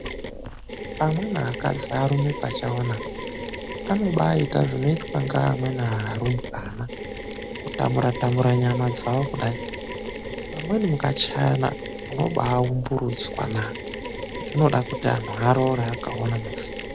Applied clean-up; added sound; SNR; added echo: none; Mechanisms; 9 dB; none.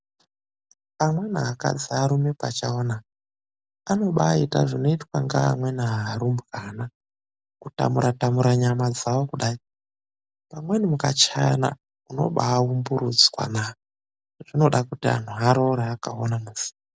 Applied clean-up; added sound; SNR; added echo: none; none; none; none.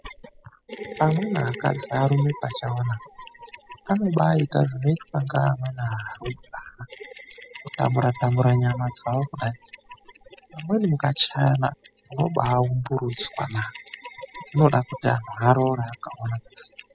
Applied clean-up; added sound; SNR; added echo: classical method spectral subtraction.